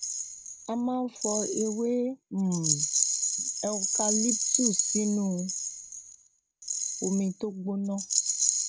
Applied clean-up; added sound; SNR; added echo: none; Rattle; -1 dB; none.